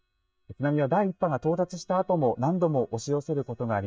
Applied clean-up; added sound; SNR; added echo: neural mask model DeepFilterNet 3.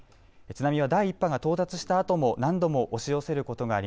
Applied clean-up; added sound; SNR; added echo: none; none; none; none.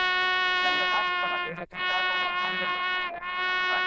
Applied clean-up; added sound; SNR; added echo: neural diffusion model UNIVERSE++.